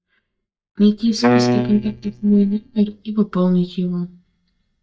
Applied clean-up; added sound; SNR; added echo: neural mask model DeepFilterNet 3.